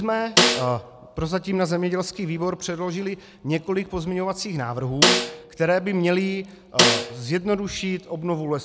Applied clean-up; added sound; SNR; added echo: none; Snare drum; -3 dB; none.